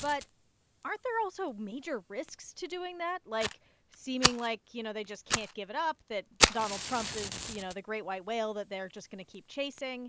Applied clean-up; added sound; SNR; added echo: none; Fire; 0 dB; none.